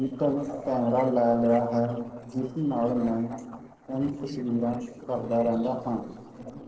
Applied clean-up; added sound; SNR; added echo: neural separator model SepFormer DNS4.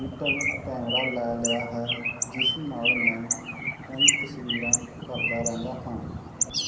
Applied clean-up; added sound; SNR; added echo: none; Bird; -5 dB; reverberation time 0.6 s.